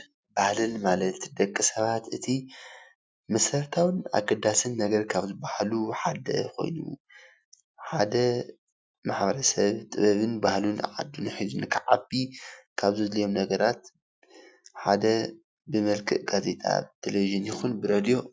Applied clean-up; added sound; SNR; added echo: none; none; none; none.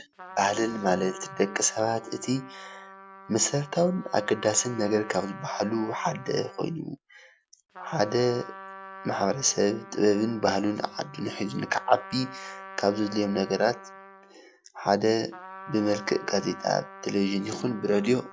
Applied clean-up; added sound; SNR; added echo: none; Trumpet; 16 dB; none.